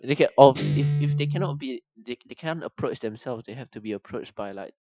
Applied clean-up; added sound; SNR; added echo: classical method Wiener filter.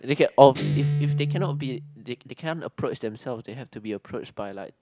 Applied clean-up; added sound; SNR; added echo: none; Guitar; 3 dB; none.